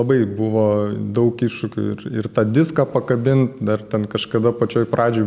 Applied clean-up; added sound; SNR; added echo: none; none; none; none.